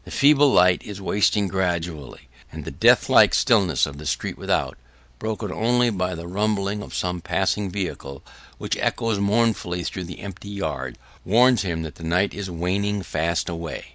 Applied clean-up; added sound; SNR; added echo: none; none; none; none.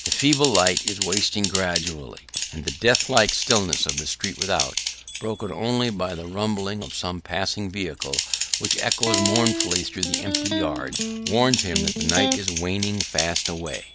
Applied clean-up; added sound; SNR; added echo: none; Typing + Electric guitar; 2 dB; none.